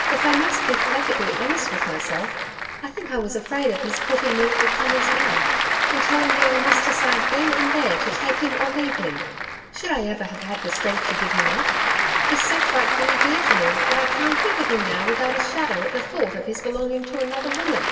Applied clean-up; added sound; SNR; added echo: none; Applause / Crowd; -3 dB; reverberation time 1.9 s.